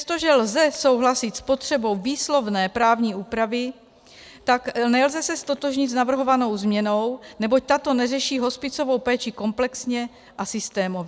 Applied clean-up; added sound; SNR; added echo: none; none; none; none.